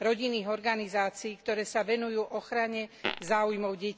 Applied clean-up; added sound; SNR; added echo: none; Fart; 8 dB; none.